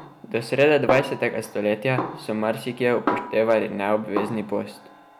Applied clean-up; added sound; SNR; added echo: none; Snare drum; 9 dB; none.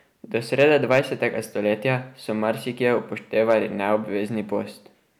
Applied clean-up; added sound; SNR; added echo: none; none; none; none.